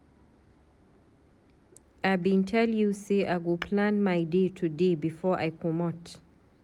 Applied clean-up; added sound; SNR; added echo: none; Tap / Hammer; 17 dB; none.